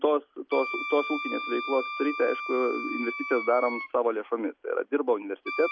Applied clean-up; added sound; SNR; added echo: none; Wind instrument, woodwind instrument; 8 dB; none.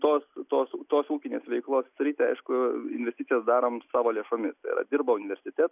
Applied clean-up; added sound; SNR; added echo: none; none; none; none.